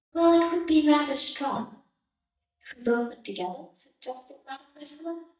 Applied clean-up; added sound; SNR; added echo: neural mask model DeepFilterNet 3.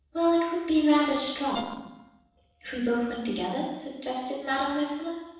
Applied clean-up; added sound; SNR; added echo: neural separator model SepFormer DNS4.